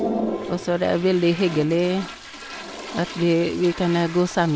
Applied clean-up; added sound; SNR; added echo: none; Toilet flush; 9 dB; none.